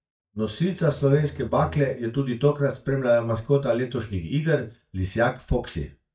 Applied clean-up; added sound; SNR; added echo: neural mask model DeepFilterNet 3.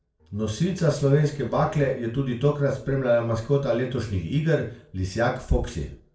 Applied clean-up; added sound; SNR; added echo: neural separator model SepFormer DNS4.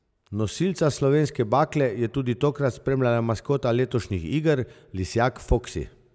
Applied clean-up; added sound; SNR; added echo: none; none; none; none.